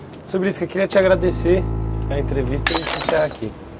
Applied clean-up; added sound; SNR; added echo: none; Shatter + Bowed string instrument; 2 dB; none.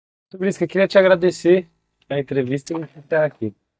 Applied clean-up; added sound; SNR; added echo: neural mask model DeepFilterNet 3.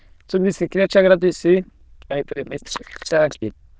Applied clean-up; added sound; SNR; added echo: neural diffusion model UNIVERSE++.